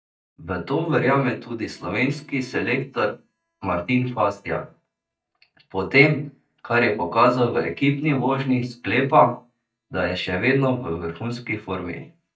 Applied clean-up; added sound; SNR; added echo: neural mask model DeepFilterNet 3.